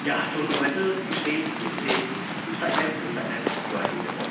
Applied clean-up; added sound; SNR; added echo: none; Waves, surf; 0 dB; reverberation time 0.9 s.